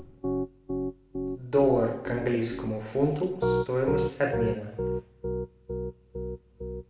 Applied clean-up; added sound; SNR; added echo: none; Piano; 2 dB; reverberation time 0.8 s.